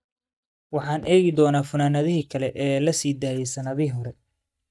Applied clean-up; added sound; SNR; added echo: neural mask model DeepFilterNet 3.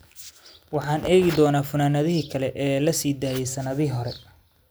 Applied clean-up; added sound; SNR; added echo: none; none; none; none.